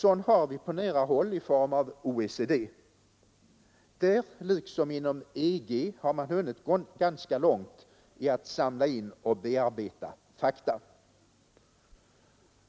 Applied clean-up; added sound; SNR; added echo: none; none; none; none.